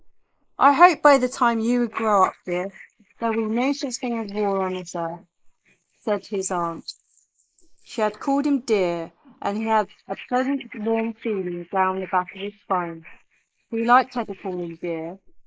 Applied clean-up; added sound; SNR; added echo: neural mask model Resemble Enhance denoiser.